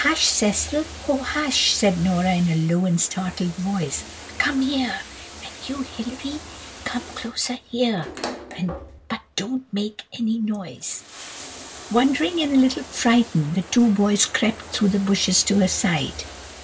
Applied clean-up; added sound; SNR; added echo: none; Bathtub (filling or washing); 16 dB; none.